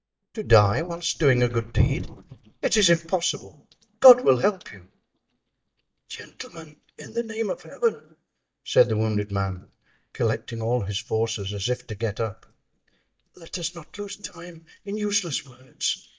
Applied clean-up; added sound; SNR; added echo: neural mask model DeepFilterNet 3.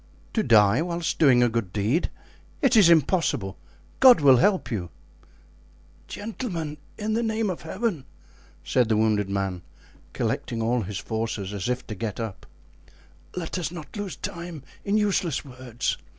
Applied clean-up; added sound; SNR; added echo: none; none; none; none.